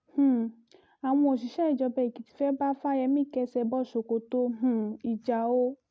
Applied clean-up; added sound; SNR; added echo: none; none; none; none.